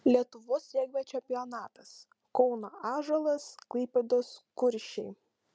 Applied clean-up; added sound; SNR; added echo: none; none; none; none.